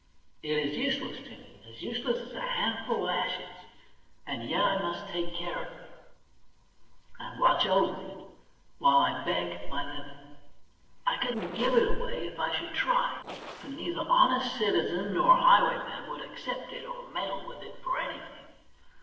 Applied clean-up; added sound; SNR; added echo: neural separator model SepFormer DNS4.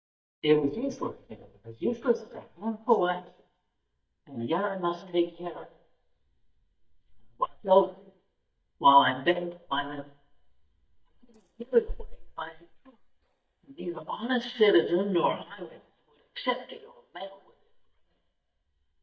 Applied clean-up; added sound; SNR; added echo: neural mask model DeepFilterNet 3.